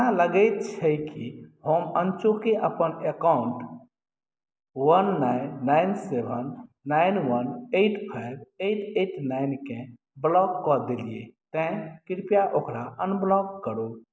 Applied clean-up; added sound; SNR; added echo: none; none; none; none.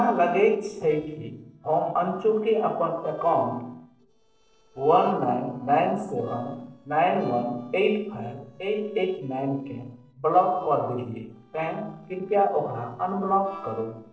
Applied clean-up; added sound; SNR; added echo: neural separator model SepFormer DNS4.